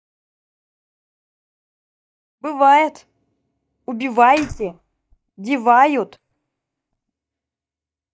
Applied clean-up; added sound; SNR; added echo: neural mask model DeepFilterNet 3.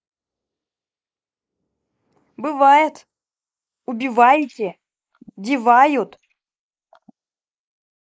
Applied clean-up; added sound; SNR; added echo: neural mask model Resemble Enhance denoiser.